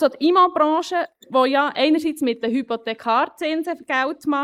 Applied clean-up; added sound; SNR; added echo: neural mask model Resemble Enhance denoiser.